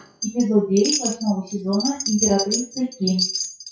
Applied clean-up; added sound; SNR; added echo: classical method WPE with log-MMSE.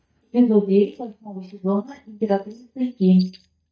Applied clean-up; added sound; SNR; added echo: neural mask model DeepFilterNet 3.